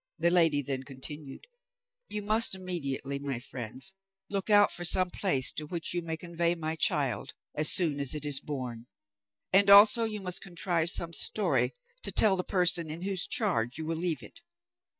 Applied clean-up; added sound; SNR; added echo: neural mask model DeepFilterNet 3.